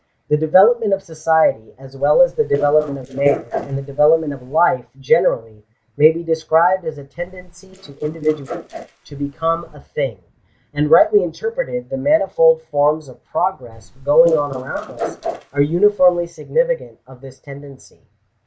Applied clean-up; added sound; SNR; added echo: neural mask model Resemble Enhance denoiser.